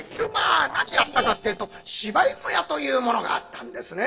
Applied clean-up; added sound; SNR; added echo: neural separator model SepFormer DNS4.